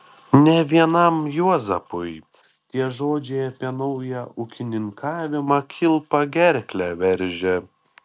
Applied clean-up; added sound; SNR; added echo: none; none; none; none.